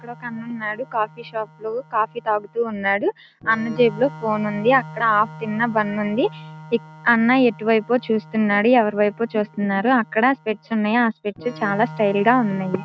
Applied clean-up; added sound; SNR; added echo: none; Organ; 18 dB; none.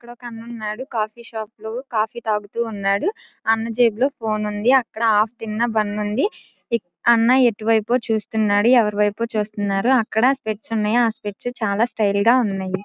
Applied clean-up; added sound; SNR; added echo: none; none; none; none.